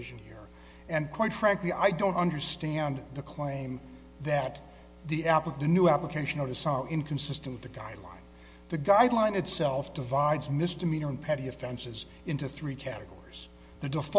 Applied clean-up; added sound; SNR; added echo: none; none; none; none.